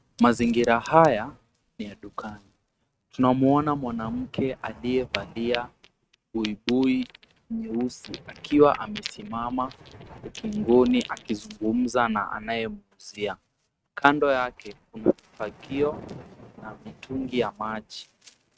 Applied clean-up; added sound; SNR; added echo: neural mask model RNNoise.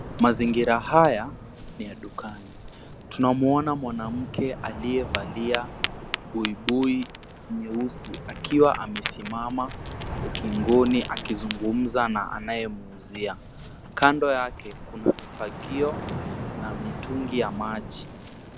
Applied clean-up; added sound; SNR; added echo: none; Ocean; 8 dB; none.